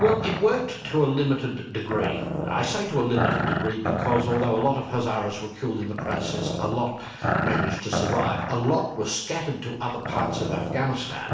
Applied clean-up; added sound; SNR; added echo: none; Growling; 4 dB; reverberation time 0.7 s.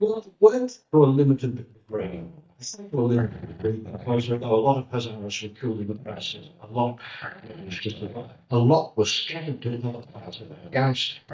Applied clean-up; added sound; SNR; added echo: neural mask model DeepFilterNet 3.